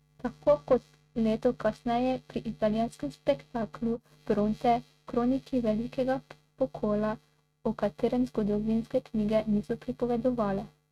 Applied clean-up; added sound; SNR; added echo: neural mask model RNNoise.